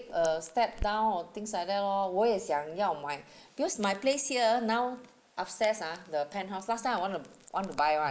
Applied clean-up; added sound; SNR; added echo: neural mask model Resemble Enhance denoiser.